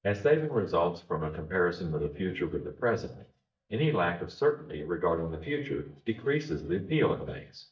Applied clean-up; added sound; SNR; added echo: neural mask model DeepFilterNet 3.